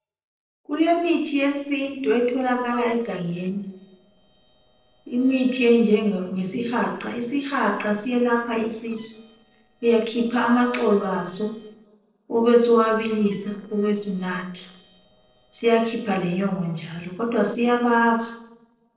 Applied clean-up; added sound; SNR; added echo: neural separator model SepFormer DNS4.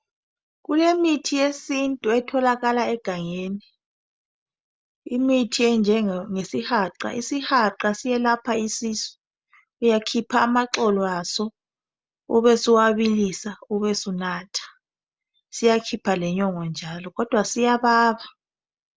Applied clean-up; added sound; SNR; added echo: none; none; none; none.